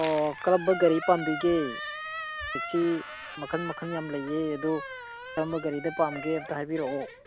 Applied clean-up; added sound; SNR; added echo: none; Squeak; 10 dB; none.